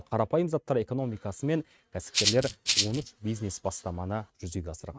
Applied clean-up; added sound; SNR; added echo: neural mask model RNNoise.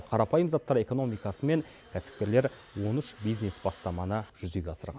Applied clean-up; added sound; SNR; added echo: none; none; none; none.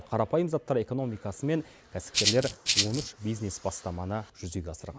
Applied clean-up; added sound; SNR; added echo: neural mask model Resemble Enhance denoiser.